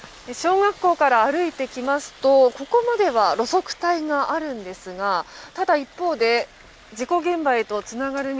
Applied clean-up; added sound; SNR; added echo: none; none; none; none.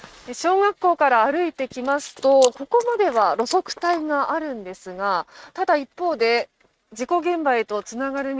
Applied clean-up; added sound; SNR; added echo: neural mask model RNNoise.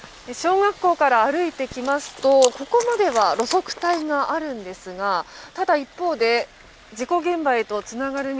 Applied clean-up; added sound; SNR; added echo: none; Chewing, mastication; 12 dB; none.